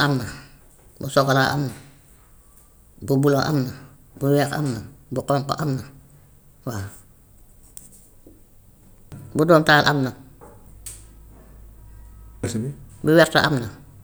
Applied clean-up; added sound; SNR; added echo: none; none; none; none.